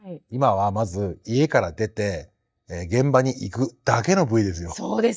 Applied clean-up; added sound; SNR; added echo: neural mask model DeepFilterNet 3.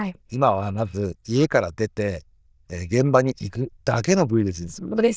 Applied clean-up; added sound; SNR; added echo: neural diffusion model UNIVERSE++.